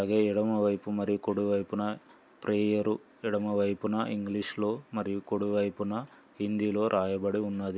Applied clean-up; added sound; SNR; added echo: none; none; none; none.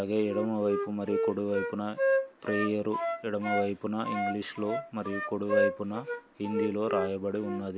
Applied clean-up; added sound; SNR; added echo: none; Wind instrument, woodwind instrument; 1 dB; none.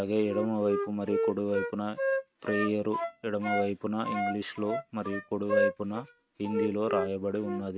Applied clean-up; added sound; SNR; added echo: neural mask model RNNoise.